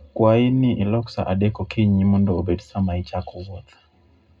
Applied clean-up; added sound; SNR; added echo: none; none; none; reverberation time 0.2 s.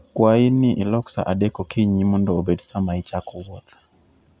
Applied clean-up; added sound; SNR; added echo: none; none; none; none.